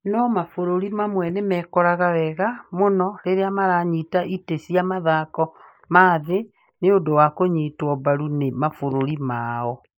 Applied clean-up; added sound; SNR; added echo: neural mask model Resemble Enhance denoiser.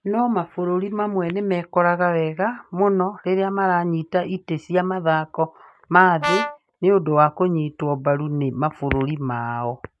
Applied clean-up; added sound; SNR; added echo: neural mask model RNNoise.